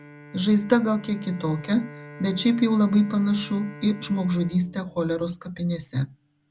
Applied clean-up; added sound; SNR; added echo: none; Bowed string instrument; 19 dB; none.